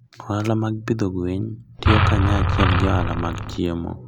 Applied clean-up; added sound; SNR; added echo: none; Engine; -4 dB; none.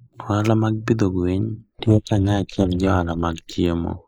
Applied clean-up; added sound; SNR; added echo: neural mask model Resemble Enhance denoiser.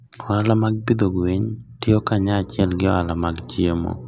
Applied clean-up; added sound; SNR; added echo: none; none; none; none.